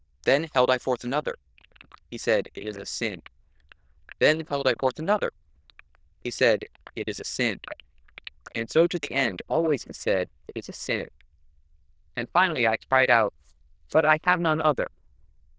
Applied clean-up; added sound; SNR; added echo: neural diffusion model UNIVERSE++.